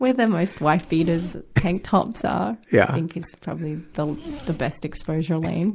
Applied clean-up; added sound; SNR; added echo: none; Zipper (clothing); 16 dB; none.